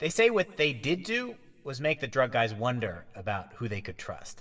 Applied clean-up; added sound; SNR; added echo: none; none; none; reverberation time 0.8 s.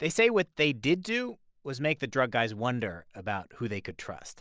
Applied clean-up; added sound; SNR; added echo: none; none; none; none.